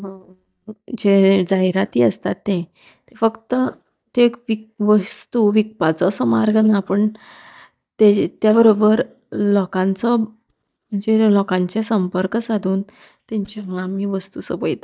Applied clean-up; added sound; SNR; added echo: neural mask model DeepFilterNet 3.